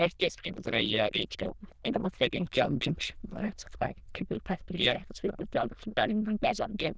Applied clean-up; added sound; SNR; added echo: neural diffusion model UNIVERSE++.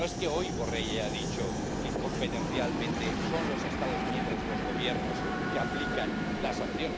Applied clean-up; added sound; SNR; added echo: none; Train; -4 dB; none.